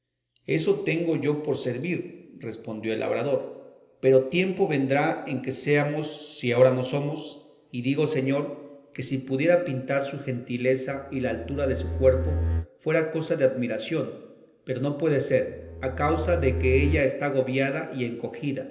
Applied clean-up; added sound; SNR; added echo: none; Bowed string instrument; 3 dB; reverberation time 1.4 s.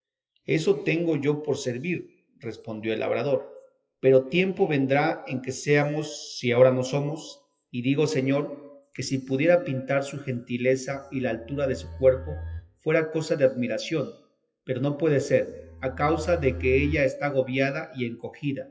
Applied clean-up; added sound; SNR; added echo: classical method WPE with log-MMSE.